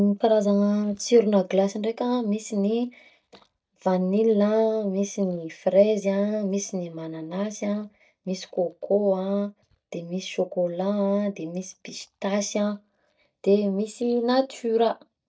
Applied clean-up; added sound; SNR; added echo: neural mask model DeepFilterNet 3.